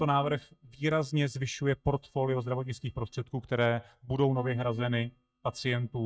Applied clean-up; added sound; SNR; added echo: neural mask model DeepFilterNet 3.